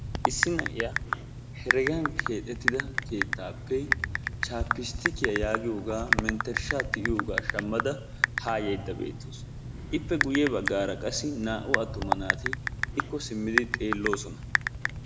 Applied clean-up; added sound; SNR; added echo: none; Typing; -1 dB; none.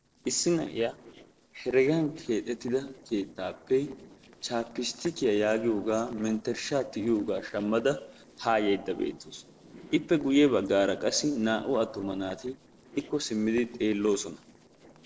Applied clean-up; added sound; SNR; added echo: neural separator model SepFormer DNS4.